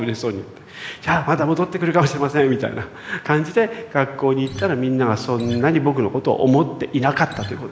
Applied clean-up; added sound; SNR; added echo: none; Acoustic guitar; 12 dB; none.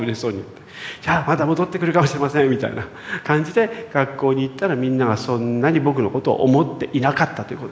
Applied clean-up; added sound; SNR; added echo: none; none; none; none.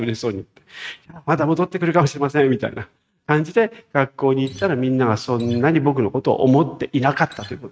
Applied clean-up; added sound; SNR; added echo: neural mask model RNNoise.